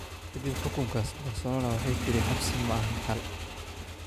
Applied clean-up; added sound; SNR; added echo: none; Motorcycle / Engine; 2 dB; none.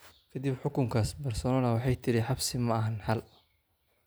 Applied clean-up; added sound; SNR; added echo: none; none; none; none.